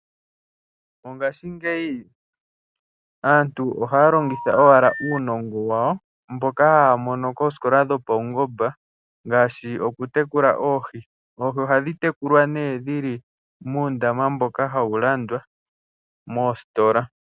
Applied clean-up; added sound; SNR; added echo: none; Telephone; 11 dB; none.